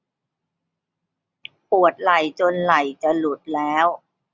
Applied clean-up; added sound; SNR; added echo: none; none; none; none.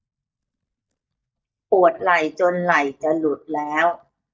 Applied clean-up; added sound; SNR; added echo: neural mask model DeepFilterNet 3.